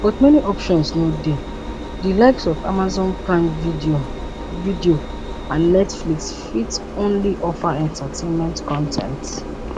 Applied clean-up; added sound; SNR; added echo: none; Engine; 9 dB; none.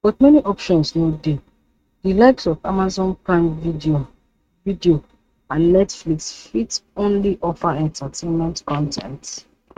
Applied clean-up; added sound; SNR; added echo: neural mask model RNNoise.